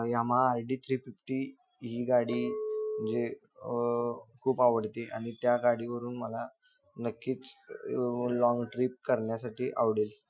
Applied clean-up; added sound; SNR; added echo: classical method Wiener filter.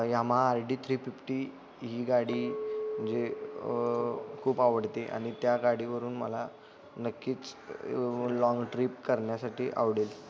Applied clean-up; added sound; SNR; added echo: none; Chink, clink; 13 dB; none.